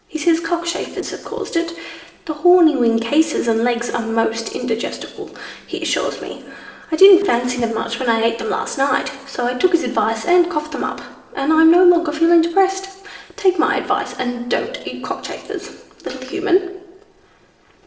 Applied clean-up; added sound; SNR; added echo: neural separator model SepFormer DNS4.